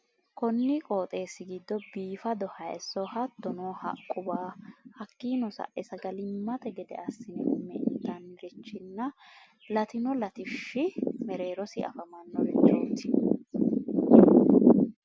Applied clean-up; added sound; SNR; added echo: none; none; none; none.